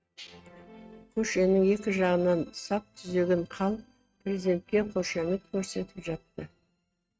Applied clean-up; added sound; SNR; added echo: neural mask model RNNoise.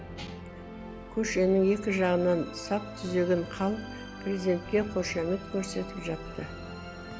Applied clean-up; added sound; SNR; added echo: none; Musical instrument; 11 dB; none.